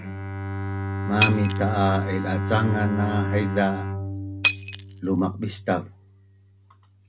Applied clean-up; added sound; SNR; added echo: none; Shatter + Bowed string instrument; 2 dB; none.